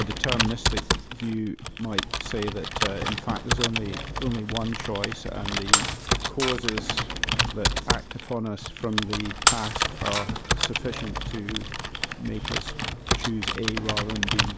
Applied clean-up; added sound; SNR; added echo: none; Computer keyboard + Shatter; -4 dB; none.